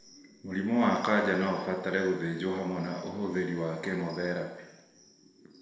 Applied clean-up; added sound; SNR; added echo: none; none; none; reverberation time 0.9 s.